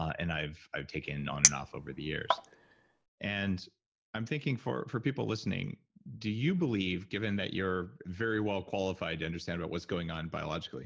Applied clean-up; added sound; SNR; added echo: none; Chink, clink; -2 dB; none.